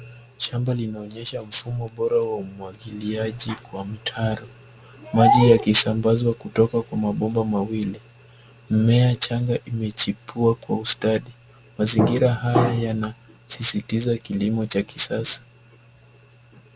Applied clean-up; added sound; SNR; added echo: none; none; none; none.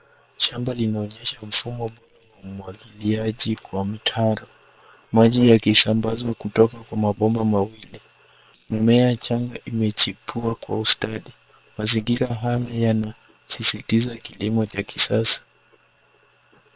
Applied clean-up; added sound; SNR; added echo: neural separator model SepFormer WHAM!.